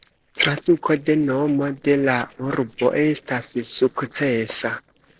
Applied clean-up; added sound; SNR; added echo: neural separator model SepFormer DNS4.